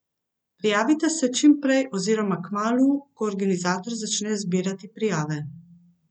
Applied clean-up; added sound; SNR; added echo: none; none; none; none.